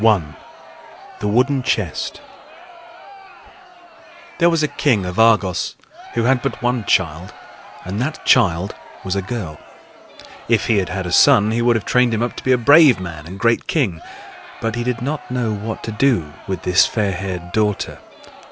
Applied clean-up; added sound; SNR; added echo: none; Crowd; 19 dB; none.